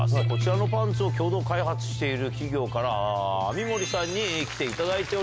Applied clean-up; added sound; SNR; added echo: none; Piano; 2 dB; none.